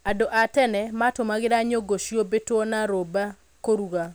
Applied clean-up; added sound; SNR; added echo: none; none; none; none.